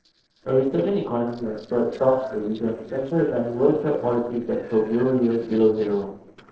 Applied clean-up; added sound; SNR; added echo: neural separator model SepFormer DNS4.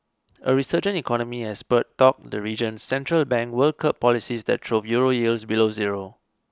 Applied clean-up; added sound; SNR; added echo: none; none; none; none.